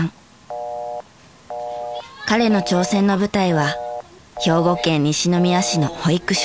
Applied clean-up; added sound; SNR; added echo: none; Telephone; 10 dB; none.